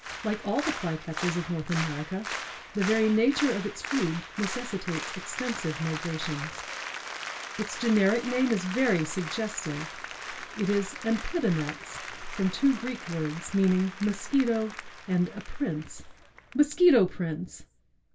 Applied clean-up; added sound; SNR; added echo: none; Applause; 10 dB; reverberation time 0.1 s.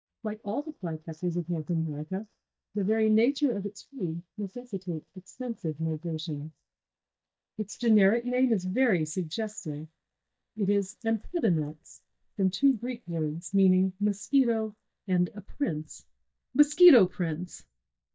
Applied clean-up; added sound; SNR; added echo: neural mask model DeepFilterNet 3.